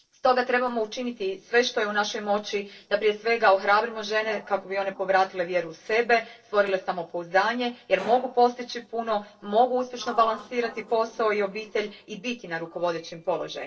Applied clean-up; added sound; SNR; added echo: neural separator model SepFormer DNS4.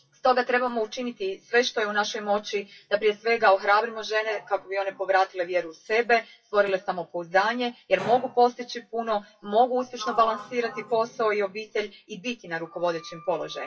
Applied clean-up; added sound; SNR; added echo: classical method WPE with log-MMSE.